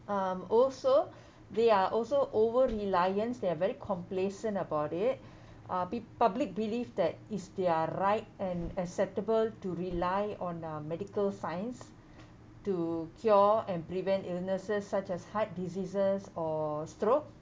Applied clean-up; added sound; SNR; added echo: none; Gunshot, gunfire; 19 dB; none.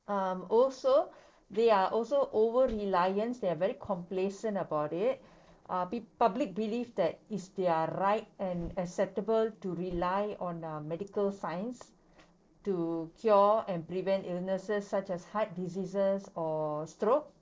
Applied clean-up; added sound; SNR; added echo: neural separator model SepFormer DNS4.